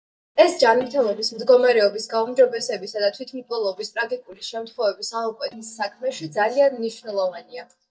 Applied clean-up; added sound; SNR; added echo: neural mask model DeepFilterNet 3.